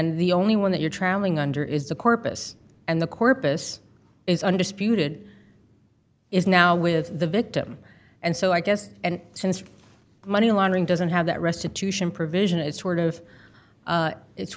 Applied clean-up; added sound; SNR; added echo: none; none; none; none.